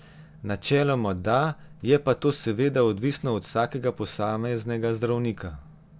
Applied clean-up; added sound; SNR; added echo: none; none; none; none.